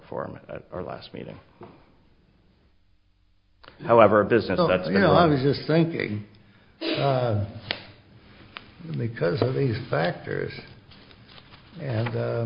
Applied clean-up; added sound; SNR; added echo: none; none; none; none.